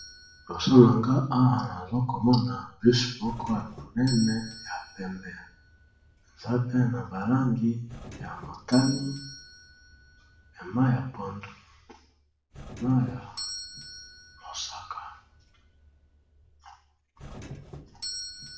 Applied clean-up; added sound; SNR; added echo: none; Doorbell; 16 dB; reverberation time 0.5 s.